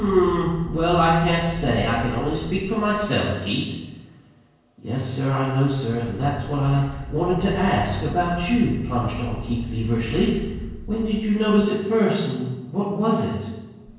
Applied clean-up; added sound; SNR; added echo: none; Wind; 14 dB; reverberation time 1.0 s.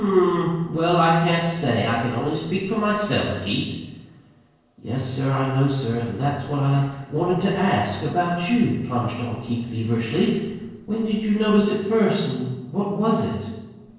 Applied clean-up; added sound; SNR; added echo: neural separator model SepFormer DNS4.